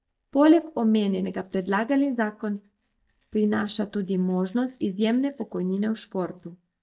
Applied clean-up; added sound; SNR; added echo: neural mask model DeepFilterNet 3.